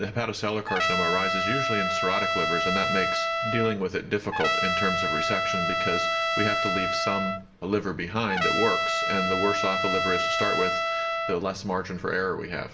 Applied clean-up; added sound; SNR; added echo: none; Trumpet; -2 dB; reverberation time 0.5 s.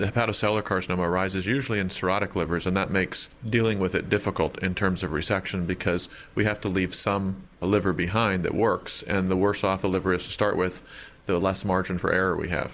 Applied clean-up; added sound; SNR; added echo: none; none; none; none.